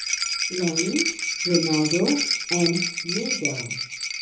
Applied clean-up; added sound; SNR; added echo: none; Rattle; 1 dB; reverberation time 1.2 s.